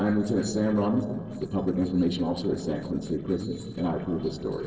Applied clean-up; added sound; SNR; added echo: neural separator model SepFormer DNS4.